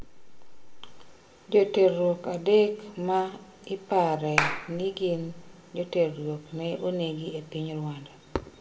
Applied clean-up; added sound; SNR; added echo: none; Clapping; 3 dB; reverberation time 1.0 s.